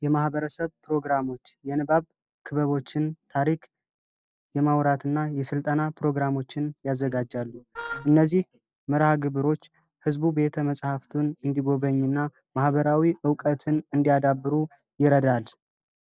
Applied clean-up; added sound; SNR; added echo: neural separator model SepFormer DNS4.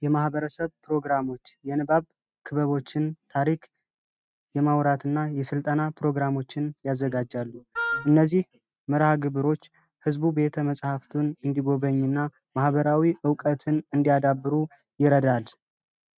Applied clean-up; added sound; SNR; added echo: neural mask model RNNoise.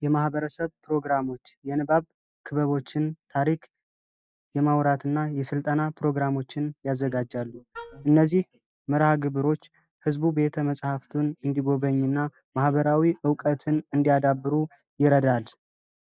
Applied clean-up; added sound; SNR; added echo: neural mask model DeepFilterNet 3.